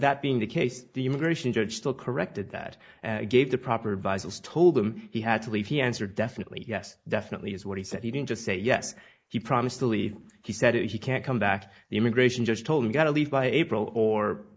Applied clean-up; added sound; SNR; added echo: neural mask model Resemble Enhance denoiser.